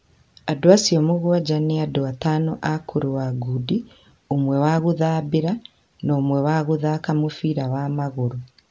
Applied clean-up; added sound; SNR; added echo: none; none; none; none.